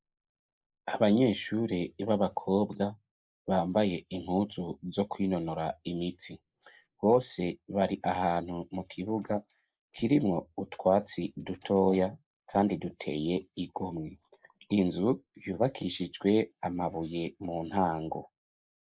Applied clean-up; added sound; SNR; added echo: neural mask model Resemble Enhance denoiser.